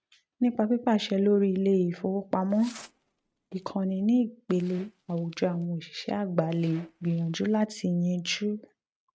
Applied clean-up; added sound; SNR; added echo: neural mask model RNNoise.